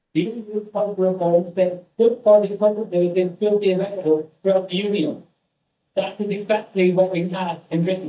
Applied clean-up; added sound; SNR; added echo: neural mask model DeepFilterNet 3.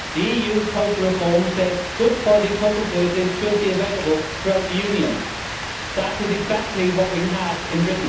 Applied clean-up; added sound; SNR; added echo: none; Rain; 8 dB; reverberation time 0.8 s.